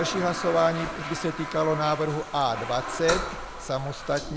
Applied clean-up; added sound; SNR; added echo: none; Toilet flush; 7 dB; none.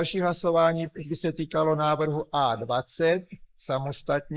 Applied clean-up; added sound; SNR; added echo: neural mask model Resemble Enhance denoiser.